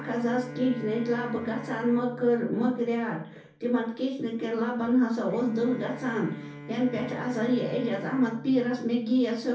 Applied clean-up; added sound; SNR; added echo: none; Bowed string instrument; 16 dB; reverberation time 0.6 s.